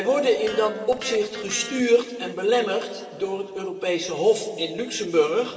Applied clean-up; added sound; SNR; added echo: none; Electric guitar; 16 dB; reverberation time 2.5 s.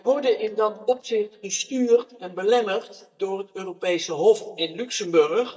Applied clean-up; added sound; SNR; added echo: neural mask model DeepFilterNet 3.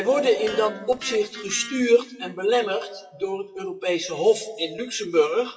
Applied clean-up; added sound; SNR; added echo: classical method WPE with log-MMSE.